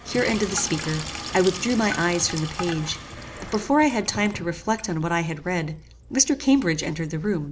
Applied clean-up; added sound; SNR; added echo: none; Sink (filling or washing); 12 dB; none.